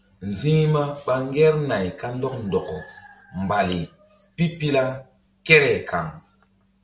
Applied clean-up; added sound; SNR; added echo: none; none; none; none.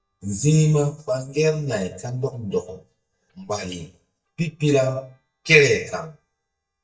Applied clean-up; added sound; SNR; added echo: neural mask model DeepFilterNet 3.